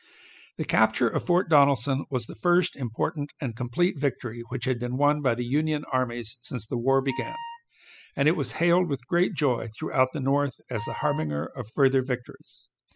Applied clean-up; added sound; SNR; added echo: classical method spectral subtraction.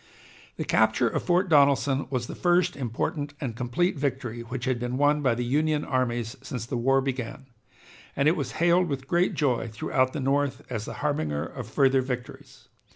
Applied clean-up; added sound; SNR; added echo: none; none; none; none.